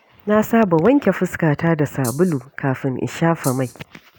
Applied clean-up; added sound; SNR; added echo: none; Rattle (instrument); 16 dB; none.